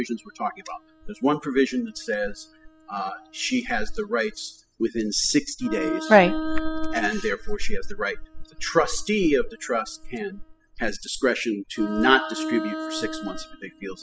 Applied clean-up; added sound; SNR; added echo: classical method spectral subtraction.